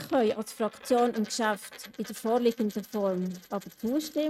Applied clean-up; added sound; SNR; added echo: neural mask model RNNoise.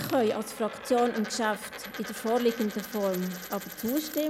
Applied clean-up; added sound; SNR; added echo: none; Coin (dropping); 12 dB; none.